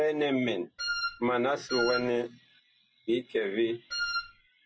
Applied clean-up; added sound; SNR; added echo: none; Wind instrument, woodwind instrument; 3 dB; none.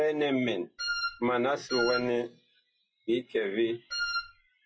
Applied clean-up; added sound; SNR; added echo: classical method log-MMSE.